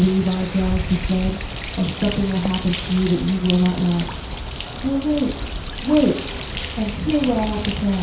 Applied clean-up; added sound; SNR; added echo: none; Bird; 7 dB; reverberation time 0.6 s.